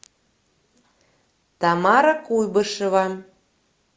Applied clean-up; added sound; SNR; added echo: none; none; none; none.